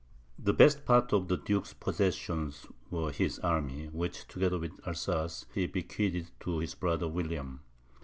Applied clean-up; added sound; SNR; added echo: none; none; none; none.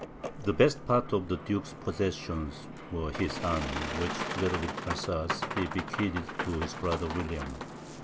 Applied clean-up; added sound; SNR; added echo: none; Boat, Water vehicle; 6 dB; none.